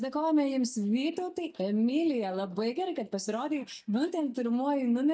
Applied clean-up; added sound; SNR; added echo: neural mask model DeepFilterNet 3.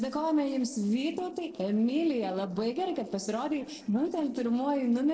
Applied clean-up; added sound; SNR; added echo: neural separator model SepFormer DNS4.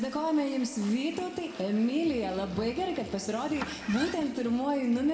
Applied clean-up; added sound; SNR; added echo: none; Engine starting; 13 dB; reverberation time 1.7 s.